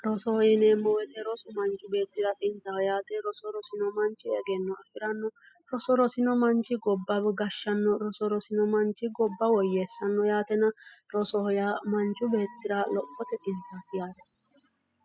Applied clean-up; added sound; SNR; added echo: classical method spectral subtraction.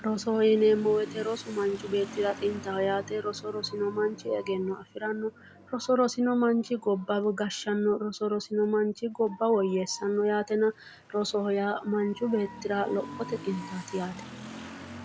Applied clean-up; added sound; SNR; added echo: none; Motorcycle / Accelerating, revving, vroom; 18 dB; none.